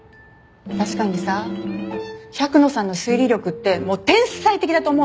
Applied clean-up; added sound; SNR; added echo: none; none; none; none.